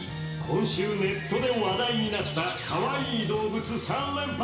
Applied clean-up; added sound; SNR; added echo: none; none; none; reverberation time 0.8 s.